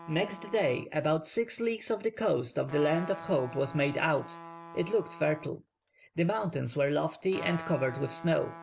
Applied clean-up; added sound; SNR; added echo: none; Trumpet; 16 dB; none.